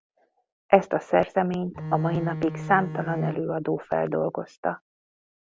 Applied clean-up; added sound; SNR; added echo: none; Bowed string instrument; 7 dB; none.